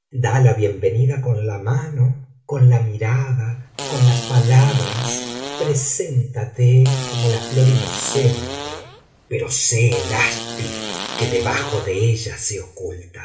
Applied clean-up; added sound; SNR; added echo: none; Fart; 11 dB; reverberation time 0.4 s.